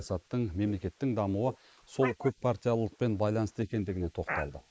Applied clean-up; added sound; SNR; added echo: neural mask model Resemble Enhance denoiser.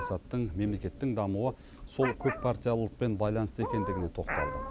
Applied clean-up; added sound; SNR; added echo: none; Meow; 7 dB; none.